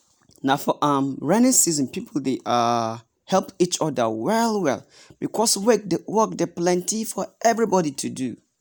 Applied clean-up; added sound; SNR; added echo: none; none; none; none.